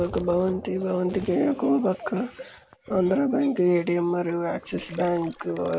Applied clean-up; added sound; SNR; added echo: none; Gurgling; 18 dB; none.